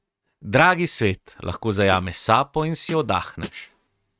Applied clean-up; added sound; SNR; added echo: neural mask model RNNoise.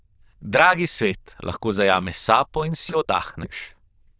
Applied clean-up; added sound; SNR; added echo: neural diffusion model UNIVERSE++.